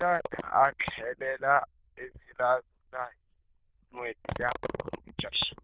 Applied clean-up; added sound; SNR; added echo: neural diffusion model UNIVERSE++.